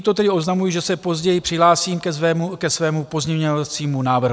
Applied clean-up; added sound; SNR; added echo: none; none; none; none.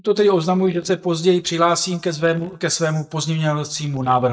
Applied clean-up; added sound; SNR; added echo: neural mask model DeepFilterNet 3.